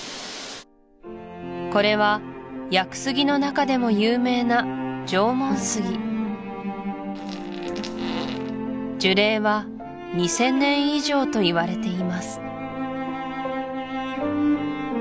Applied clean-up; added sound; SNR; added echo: none; Fart; 13 dB; none.